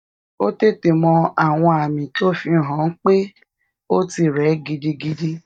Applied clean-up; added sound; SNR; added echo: neural mask model DeepFilterNet 3.